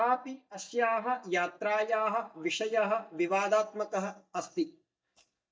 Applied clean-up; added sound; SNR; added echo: neural mask model DeepFilterNet 3.